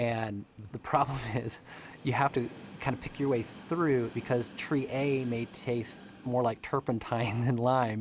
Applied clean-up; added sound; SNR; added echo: none; Train; 19 dB; none.